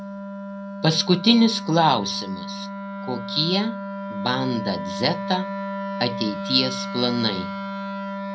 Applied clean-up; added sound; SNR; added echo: none; Wind instrument, woodwind instrument; 7 dB; reverberation time 0.2 s.